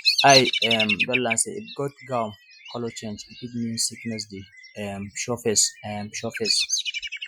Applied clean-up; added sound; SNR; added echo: classical method Wiener filter.